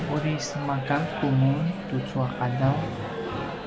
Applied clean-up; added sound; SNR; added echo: none; Microwave oven; 5 dB; none.